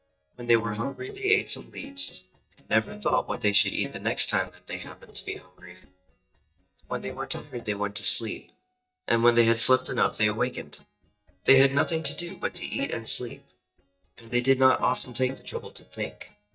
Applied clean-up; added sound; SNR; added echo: neural mask model DeepFilterNet 3.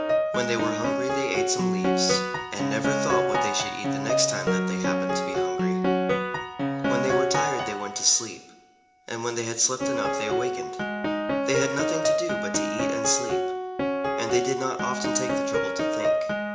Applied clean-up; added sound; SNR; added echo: none; Piano; -4 dB; reverberation time 0.8 s.